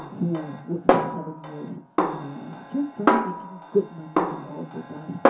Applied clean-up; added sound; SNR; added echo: none; Snare drum; -4 dB; reverberation time 0.4 s.